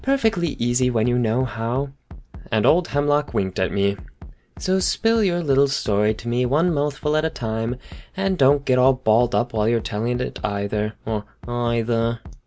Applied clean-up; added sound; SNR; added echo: none; Bass drum; 17 dB; none.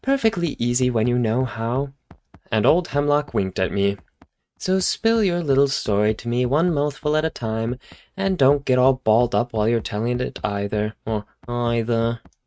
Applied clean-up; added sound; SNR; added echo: neural mask model RNNoise.